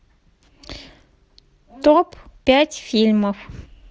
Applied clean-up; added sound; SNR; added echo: none; none; none; none.